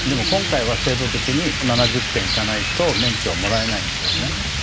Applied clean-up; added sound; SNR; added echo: none; Rain; -1 dB; none.